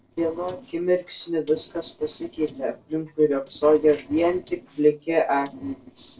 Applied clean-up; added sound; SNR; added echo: neural separator model SepFormer DNS4.